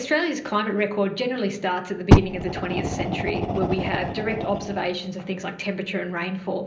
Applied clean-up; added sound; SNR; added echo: none; Fire; -3 dB; reverberation time 0.5 s.